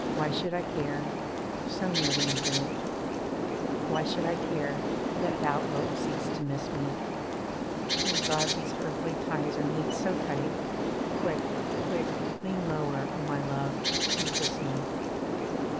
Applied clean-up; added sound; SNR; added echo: none; Bird; -4 dB; none.